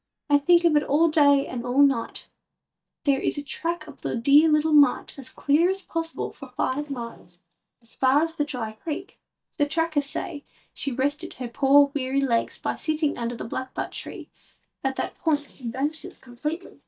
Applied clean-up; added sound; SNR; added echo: neural mask model DeepFilterNet 3.